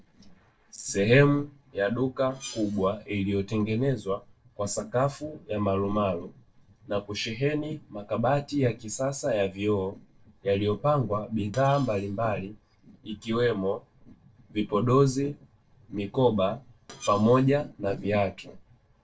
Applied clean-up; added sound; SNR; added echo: neural separator model SepFormer DNS4.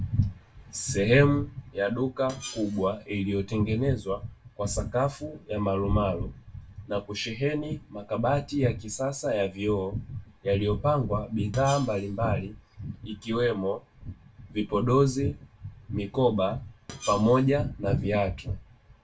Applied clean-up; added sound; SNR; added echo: none; Screech; 18 dB; reverberation time 0.2 s.